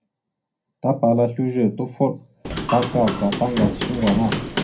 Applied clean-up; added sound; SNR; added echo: none; Hammer / Wood; 3 dB; reverberation time 0.2 s.